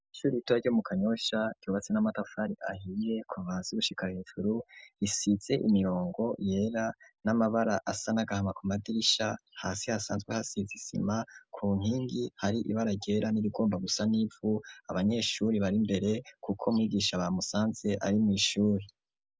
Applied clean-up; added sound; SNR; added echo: none; none; none; none.